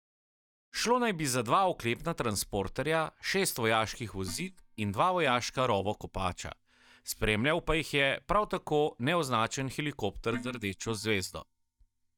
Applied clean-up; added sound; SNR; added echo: neural mask model DeepFilterNet 3.